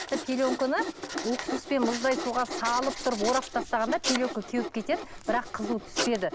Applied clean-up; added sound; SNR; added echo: none; Sawing + Writing; 6 dB; none.